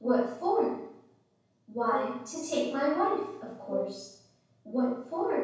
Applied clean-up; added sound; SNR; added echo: none; Brass instrument; 13 dB; reverberation time 0.7 s.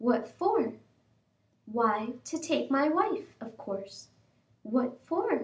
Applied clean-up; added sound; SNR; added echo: none; none; none; none.